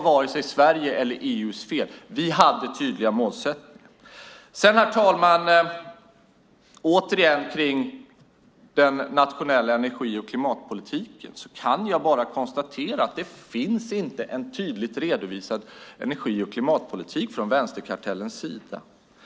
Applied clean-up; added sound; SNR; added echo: none; none; none; none.